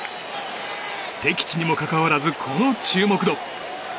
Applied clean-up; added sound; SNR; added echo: none; none; none; none.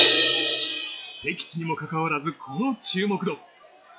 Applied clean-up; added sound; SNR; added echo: classical method log-MMSE.